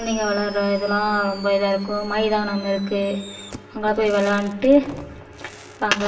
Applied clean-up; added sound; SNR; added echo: none; Fireworks; 19 dB; reverberation time 0.9 s.